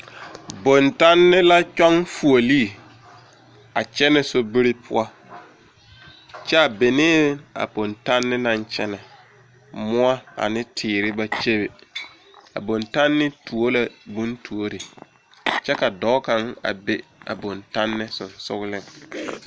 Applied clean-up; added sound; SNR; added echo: none; none; none; none.